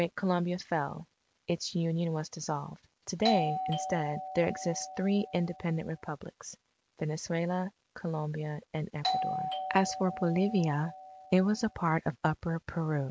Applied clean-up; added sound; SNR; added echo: none; Doorbell; 5 dB; none.